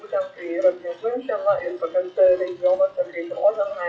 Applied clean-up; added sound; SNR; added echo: classical method WPE with log-MMSE.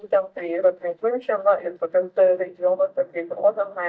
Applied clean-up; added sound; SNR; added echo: neural mask model DeepFilterNet 3.